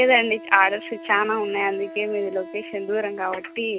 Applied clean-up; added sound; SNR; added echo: none; Wind instrument, woodwind instrument; 16 dB; none.